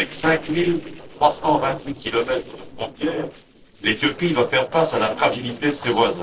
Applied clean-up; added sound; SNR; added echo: neural separator model SepFormer DNS4.